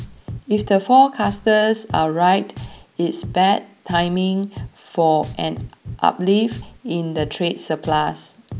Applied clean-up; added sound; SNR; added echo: none; Drum; 16 dB; none.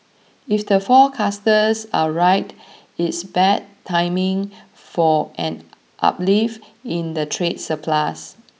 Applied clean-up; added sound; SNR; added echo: none; none; none; none.